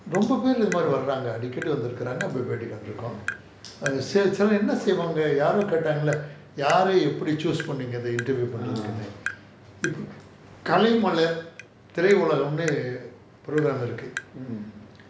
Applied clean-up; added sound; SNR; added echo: none; Tap; 17 dB; none.